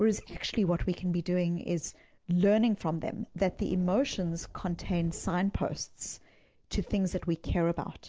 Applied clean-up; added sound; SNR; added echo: neural separator model SepFormer DNS4.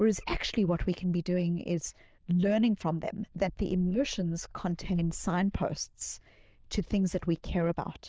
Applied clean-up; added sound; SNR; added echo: neural diffusion model UNIVERSE++.